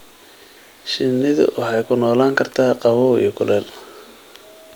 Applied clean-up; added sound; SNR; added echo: none; none; none; none.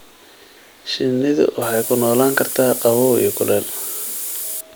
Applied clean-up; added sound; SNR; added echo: none; Hiss; 7 dB; none.